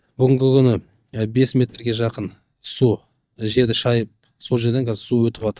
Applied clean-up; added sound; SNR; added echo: neural mask model DeepFilterNet 3.